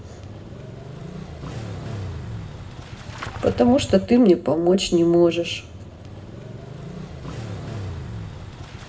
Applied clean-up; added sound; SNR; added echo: none; Engine starting / Motorcycle; 11 dB; reverberation time 0.4 s.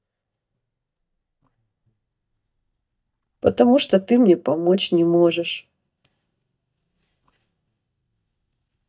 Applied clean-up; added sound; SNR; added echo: neural mask model DeepFilterNet 3.